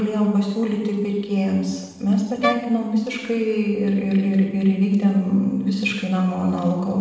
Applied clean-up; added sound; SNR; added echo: none; Wind instrument, woodwind instrument; 6 dB; reverberation time 1.1 s.